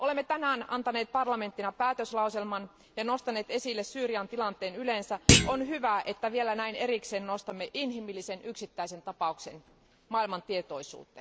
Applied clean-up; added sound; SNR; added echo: none; Thump, thud; -5 dB; none.